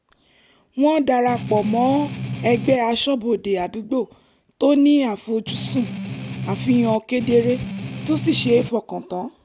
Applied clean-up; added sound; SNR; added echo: none; Strum; 8 dB; none.